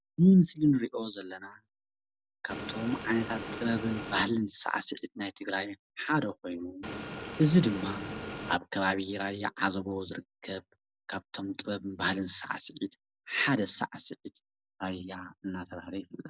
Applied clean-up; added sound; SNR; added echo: none; Motor vehicle (road) / Engine; 7 dB; none.